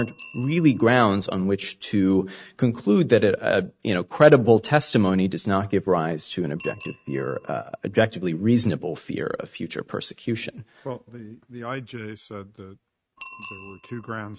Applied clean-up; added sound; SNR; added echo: neural mask model RNNoise.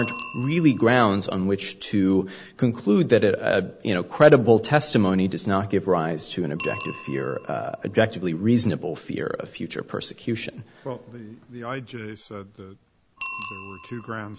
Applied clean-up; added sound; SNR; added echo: none; Bicycle bell; 11 dB; none.